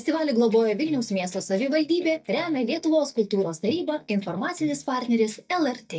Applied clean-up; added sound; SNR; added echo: neural mask model DeepFilterNet 3.